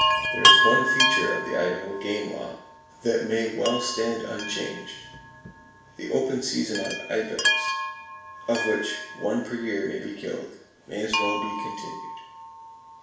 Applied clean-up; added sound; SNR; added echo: none; Chime; -2 dB; reverberation time 0.7 s.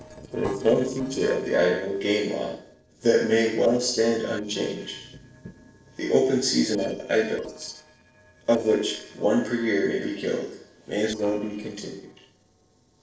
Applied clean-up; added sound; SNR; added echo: neural separator model SepFormer DNS4.